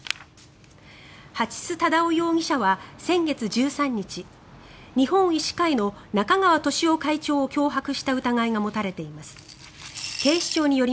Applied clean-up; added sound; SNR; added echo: none; Coin (dropping) / Glass; 11 dB; none.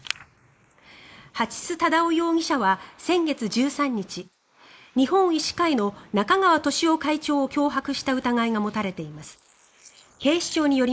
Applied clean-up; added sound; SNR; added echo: neural mask model Resemble Enhance denoiser.